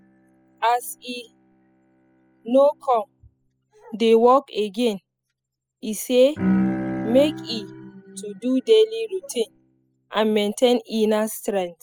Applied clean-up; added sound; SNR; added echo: classical method spectral subtraction.